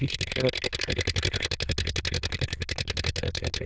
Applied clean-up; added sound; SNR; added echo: neural diffusion model UNIVERSE++.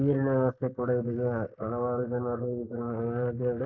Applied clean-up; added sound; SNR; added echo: neural mask model Resemble Enhance denoiser.